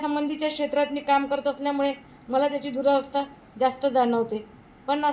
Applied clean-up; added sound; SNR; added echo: none; none; none; none.